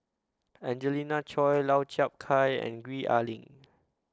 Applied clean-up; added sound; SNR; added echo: neural separator model SepFormer DNS4.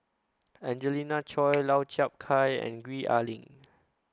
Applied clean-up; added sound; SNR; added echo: none; Finger snapping; 19 dB; none.